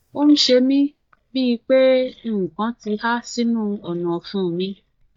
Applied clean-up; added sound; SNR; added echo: neural mask model DeepFilterNet 3.